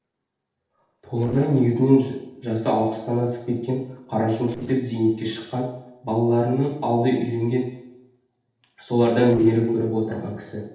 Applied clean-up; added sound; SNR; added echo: neural separator model SepFormer DNS4.